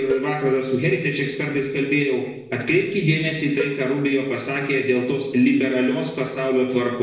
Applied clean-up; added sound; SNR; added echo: neural separator model SepFormer DNS4.